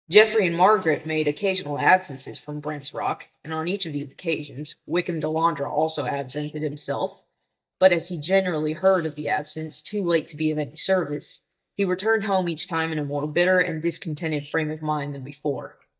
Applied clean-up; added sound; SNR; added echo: neural mask model DeepFilterNet 3.